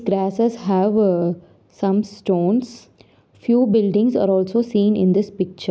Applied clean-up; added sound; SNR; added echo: none; none; none; none.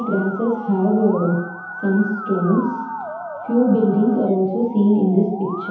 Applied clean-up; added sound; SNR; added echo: none; Musical instrument; 12 dB; reverberation time 0.8 s.